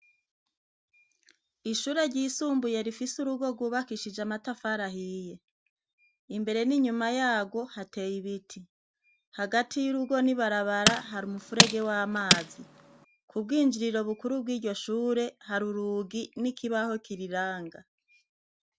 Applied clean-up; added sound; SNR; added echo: none; Tools; -4 dB; none.